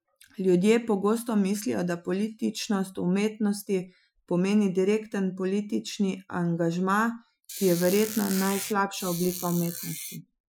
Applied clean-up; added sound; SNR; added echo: classical method Wiener filter.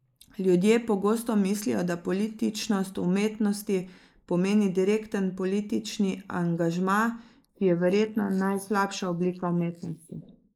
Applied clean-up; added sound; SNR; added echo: neural mask model Resemble Enhance denoiser.